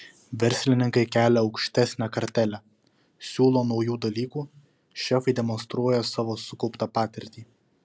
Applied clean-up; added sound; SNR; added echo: none; none; none; none.